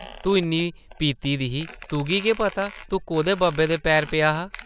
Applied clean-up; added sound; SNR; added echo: none; Squeak; 18 dB; none.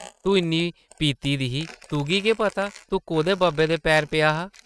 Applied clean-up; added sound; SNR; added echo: neural mask model RNNoise.